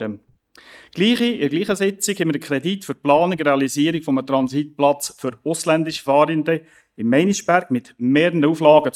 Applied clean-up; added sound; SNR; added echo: neural mask model DeepFilterNet 3.